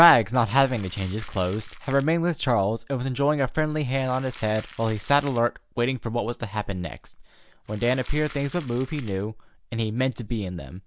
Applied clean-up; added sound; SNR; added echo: none; Crumpling, crinkling; 19 dB; none.